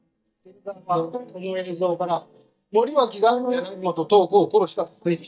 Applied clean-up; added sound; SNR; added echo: neural mask model DeepFilterNet 3.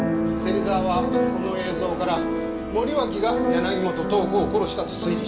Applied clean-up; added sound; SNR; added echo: none; Keyboard (musical); 0 dB; reverberation time 2.4 s.